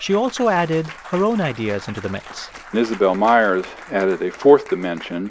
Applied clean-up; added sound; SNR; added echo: none; Applause / Cheering / Clapping; 19 dB; none.